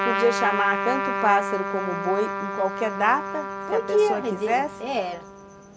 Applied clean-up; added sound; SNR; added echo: none; Trumpet; 4 dB; none.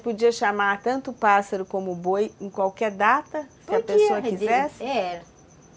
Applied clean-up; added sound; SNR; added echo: none; none; none; none.